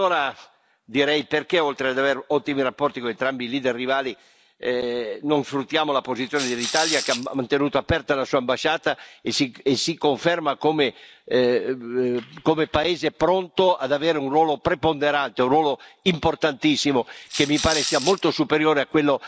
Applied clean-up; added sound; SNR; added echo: none; Rattle / Rattle (instrument); 7 dB; none.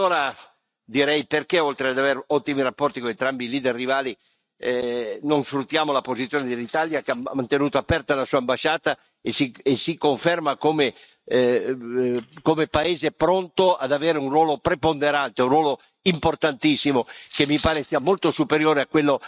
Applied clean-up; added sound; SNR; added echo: neural mask model RNNoise.